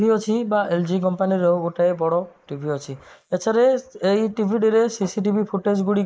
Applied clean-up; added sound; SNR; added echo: neural mask model Resemble Enhance denoiser.